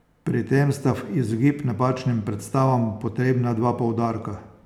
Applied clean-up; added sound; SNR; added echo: none; none; none; none.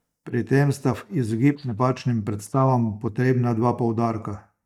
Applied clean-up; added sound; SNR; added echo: neural mask model DeepFilterNet 3.